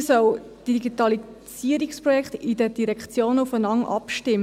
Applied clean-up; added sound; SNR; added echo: none; none; none; none.